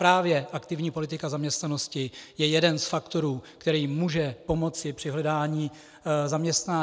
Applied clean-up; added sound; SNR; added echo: none; none; none; none.